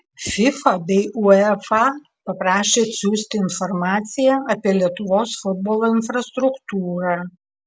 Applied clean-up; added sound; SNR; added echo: none; none; none; none.